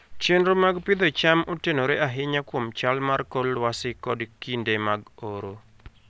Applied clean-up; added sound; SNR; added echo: none; none; none; none.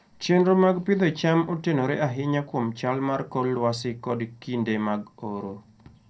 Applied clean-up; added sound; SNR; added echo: none; none; none; reverberation time 0.2 s.